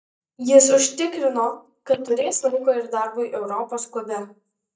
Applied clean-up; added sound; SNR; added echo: neural mask model DeepFilterNet 3.